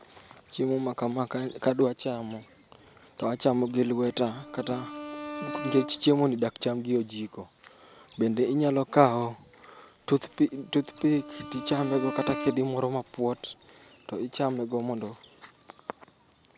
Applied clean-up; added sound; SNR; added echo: none; Bowed string instrument; 12 dB; none.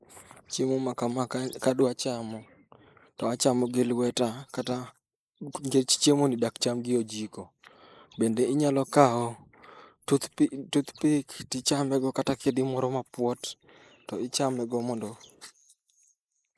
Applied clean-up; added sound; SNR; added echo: neural mask model Resemble Enhance denoiser.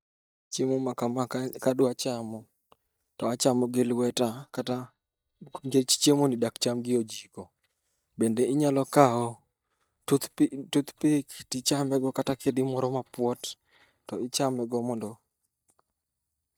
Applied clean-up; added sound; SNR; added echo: neural mask model DeepFilterNet 3.